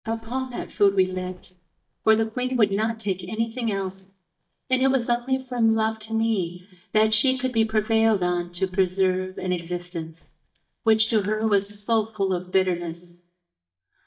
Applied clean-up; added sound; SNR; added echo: neural mask model DeepFilterNet 3.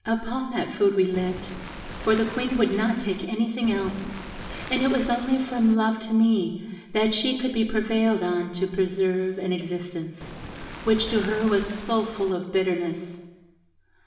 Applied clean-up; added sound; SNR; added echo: none; Waves, surf; 13 dB; reverberation time 1.2 s.